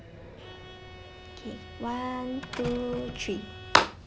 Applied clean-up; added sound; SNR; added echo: none; Slam + Bowed string instrument; 12 dB; none.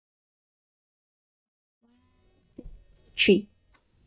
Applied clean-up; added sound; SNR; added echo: neural mask model DeepFilterNet 3.